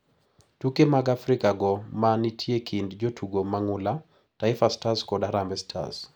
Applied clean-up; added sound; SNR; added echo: none; none; none; none.